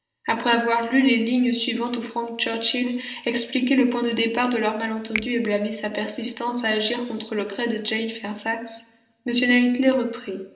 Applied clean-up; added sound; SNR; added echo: neural separator model SepFormer DNS4.